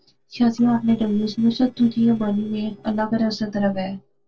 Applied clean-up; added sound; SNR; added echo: neural separator model SepFormer DNS4.